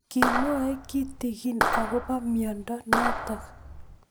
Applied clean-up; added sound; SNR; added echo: none; Clapping; -1 dB; none.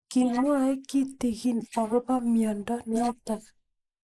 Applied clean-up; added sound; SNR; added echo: neural mask model Resemble Enhance denoiser.